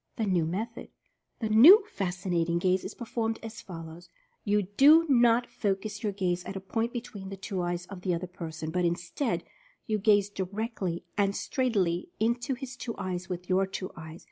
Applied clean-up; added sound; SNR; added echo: none; none; none; none.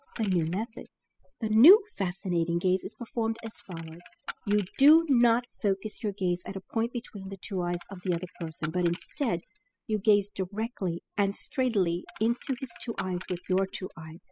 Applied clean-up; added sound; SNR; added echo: classical method spectral subtraction.